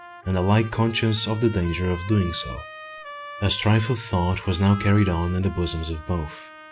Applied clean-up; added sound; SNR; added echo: none; Wind instrument, woodwind instrument + Trumpet; 16 dB; none.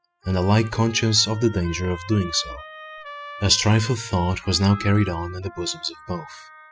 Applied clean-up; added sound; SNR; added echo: classical method spectral subtraction.